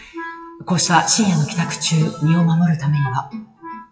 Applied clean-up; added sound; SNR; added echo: classical method WPE with log-MMSE.